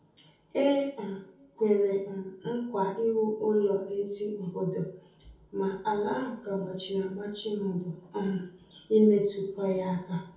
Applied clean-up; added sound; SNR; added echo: none; none; none; reverberation time 0.6 s.